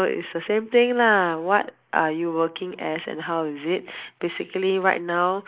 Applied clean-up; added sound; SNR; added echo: neural mask model Resemble Enhance denoiser.